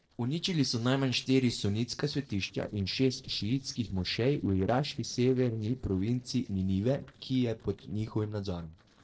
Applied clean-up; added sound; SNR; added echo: neural separator model SepFormer DNS4.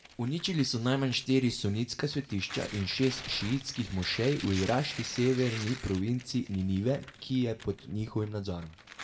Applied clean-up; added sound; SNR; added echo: none; Tearing; 15 dB; reverberation time 0.5 s.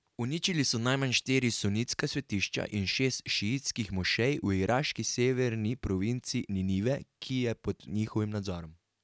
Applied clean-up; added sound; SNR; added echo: none; none; none; none.